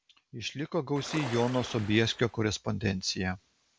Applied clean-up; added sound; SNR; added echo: none; Ocean; 12 dB; none.